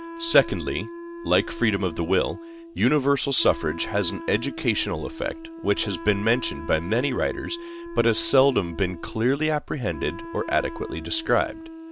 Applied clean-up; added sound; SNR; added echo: none; Wind instrument, woodwind instrument; 12 dB; none.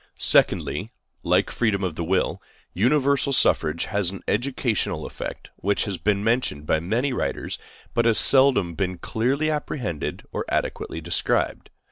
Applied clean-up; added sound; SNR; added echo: none; none; none; none.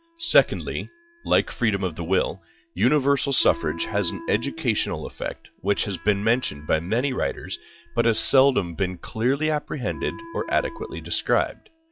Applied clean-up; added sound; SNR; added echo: classical method log-MMSE.